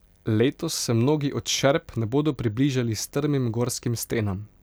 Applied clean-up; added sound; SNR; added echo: none; none; none; none.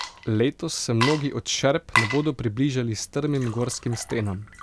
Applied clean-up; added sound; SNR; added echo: none; Water / Liquid; 8 dB; none.